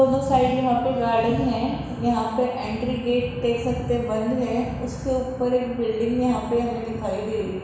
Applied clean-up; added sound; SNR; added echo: none; none; none; reverberation time 1.1 s.